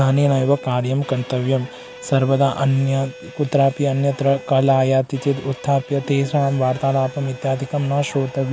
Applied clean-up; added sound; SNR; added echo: none; Bowed string instrument; 19 dB; none.